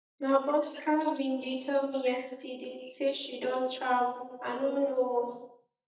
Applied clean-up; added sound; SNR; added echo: neural mask model DeepFilterNet 3.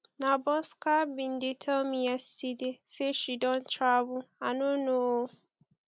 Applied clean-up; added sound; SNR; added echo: none; none; none; none.